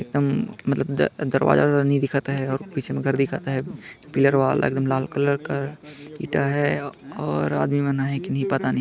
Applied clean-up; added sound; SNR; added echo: none; none; none; none.